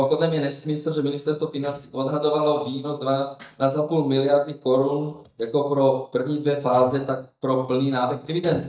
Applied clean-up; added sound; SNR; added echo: neural mask model DeepFilterNet 3.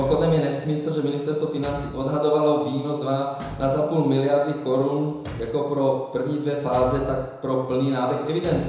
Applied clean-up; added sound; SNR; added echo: none; Thump, thud; 17 dB; reverberation time 1.0 s.